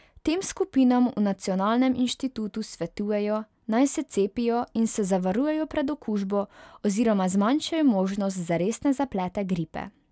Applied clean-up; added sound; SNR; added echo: none; none; none; none.